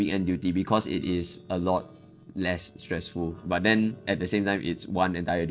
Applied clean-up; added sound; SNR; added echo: neural separator model SepFormer DNS4.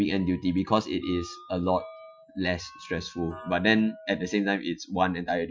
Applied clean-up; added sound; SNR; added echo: classical method Wiener filter.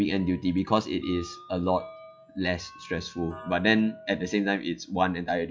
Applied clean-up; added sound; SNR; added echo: classical method log-MMSE.